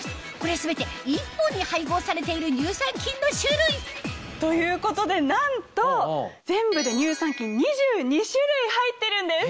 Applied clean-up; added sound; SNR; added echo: none; none; none; none.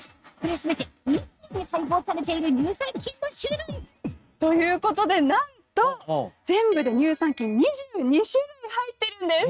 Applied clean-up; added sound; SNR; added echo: neural mask model RNNoise.